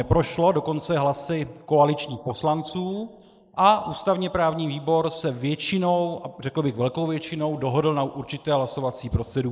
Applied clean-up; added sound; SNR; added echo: neural mask model Resemble Enhance denoiser.